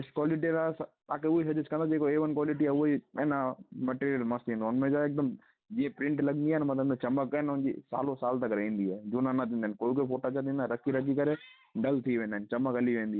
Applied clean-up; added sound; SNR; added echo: none; none; none; none.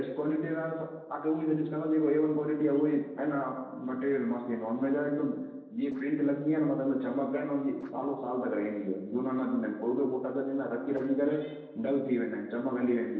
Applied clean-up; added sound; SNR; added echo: neural separator model SepFormer DNS4.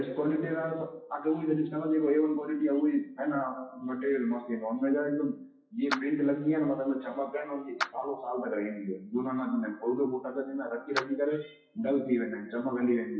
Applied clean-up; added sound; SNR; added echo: classical method WPE with log-MMSE.